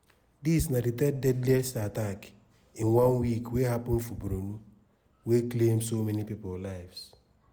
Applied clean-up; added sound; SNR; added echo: none; none; none; none.